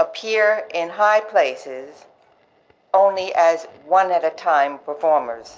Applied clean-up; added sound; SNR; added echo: none; none; none; none.